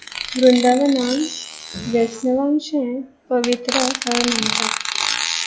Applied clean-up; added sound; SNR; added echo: classical method log-MMSE.